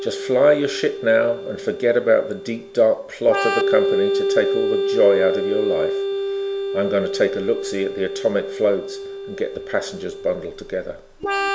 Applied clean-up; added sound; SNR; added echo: none; Organ; 3 dB; none.